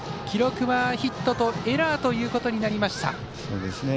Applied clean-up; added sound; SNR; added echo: none; Human group actions; 18 dB; none.